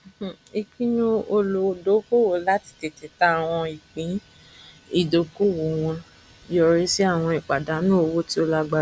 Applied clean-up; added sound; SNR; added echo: none; none; none; none.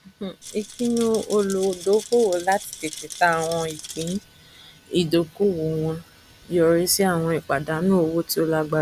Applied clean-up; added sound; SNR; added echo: none; Rattle; 15 dB; none.